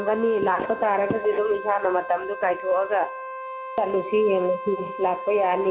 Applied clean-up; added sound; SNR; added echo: none; Wind instrument, woodwind instrument; 11 dB; reverberation time 1.1 s.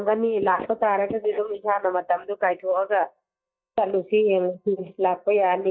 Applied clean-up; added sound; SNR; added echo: neural mask model DeepFilterNet 3.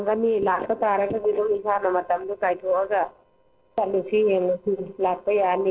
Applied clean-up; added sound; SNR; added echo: neural separator model SepFormer DNS4.